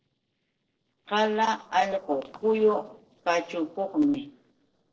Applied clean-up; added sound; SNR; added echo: neural separator model SepFormer DNS4.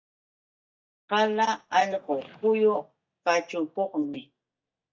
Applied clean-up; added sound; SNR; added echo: neural mask model DeepFilterNet 3.